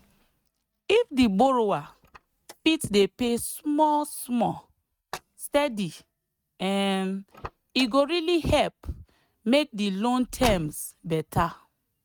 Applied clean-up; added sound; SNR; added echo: neural mask model RNNoise.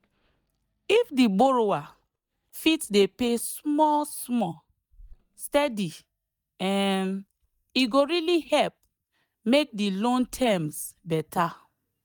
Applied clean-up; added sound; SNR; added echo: neural mask model DeepFilterNet 3.